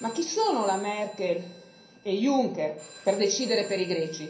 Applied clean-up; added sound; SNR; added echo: none; Telephone; 20 dB; reverberation time 0.6 s.